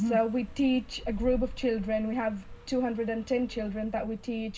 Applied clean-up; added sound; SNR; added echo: none; Car passing by; 13 dB; reverberation time 0.4 s.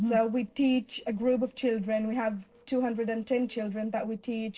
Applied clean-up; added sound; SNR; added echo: neural separator model SepFormer DNS4.